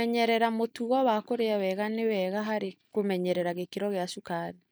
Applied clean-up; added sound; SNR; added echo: neural mask model DeepFilterNet 3.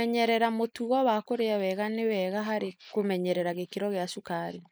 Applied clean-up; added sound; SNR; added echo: neural mask model Resemble Enhance denoiser.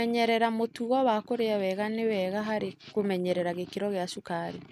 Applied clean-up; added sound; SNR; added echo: neural mask model RNNoise.